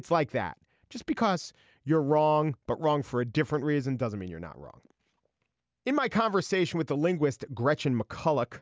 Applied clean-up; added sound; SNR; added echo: none; none; none; none.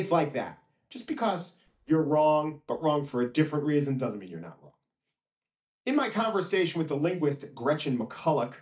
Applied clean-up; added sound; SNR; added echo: neural mask model DeepFilterNet 3.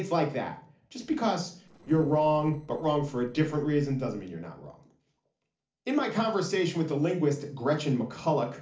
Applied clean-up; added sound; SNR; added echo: neural separator model SepFormer DNS4.